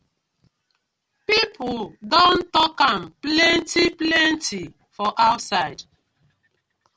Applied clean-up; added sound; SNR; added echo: none; none; none; none.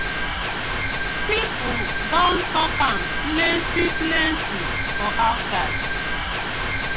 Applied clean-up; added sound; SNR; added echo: none; Mechanisms; -1 dB; none.